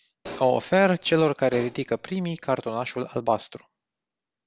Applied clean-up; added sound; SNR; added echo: none; Hi-hat; 18 dB; none.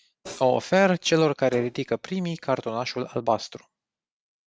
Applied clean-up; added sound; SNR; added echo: neural mask model RNNoise.